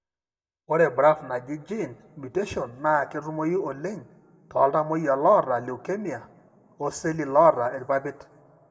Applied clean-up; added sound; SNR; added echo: none; none; none; reverberation time 0.4 s.